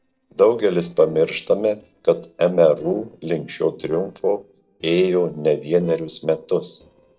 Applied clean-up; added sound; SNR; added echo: neural separator model SepFormer DNS4.